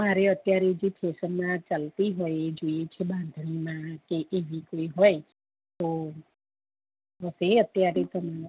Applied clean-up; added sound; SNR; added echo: none; none; none; none.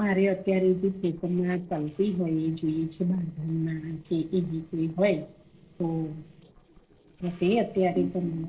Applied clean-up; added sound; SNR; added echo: neural separator model SepFormer DNS4.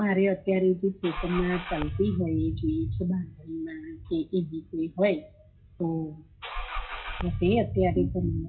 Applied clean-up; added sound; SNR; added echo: classical method WPE with log-MMSE.